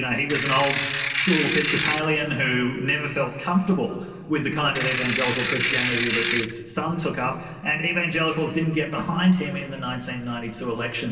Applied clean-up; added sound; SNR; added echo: none; Ratchet, pawl / Percussion; -5 dB; reverberation time 2.3 s.